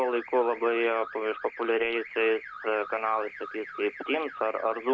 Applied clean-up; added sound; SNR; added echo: none; Alarm / Car; 14 dB; none.